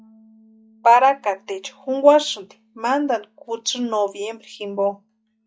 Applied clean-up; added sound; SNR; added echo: classical method log-MMSE.